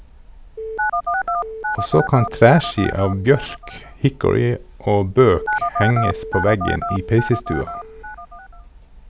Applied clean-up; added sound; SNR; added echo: none; Telephone; 6 dB; none.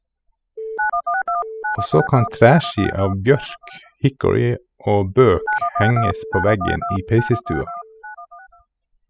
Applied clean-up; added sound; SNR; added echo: classical method spectral subtraction.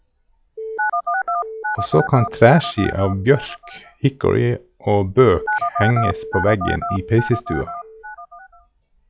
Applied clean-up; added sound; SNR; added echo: classical method log-MMSE.